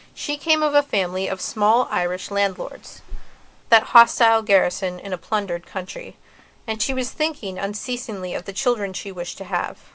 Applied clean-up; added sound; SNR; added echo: none; Liquid; 17 dB; none.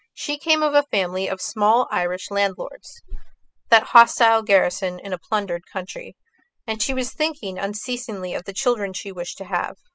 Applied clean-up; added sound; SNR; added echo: classical method spectral subtraction.